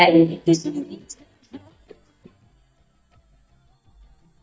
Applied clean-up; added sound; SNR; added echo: neural mask model DeepFilterNet 3.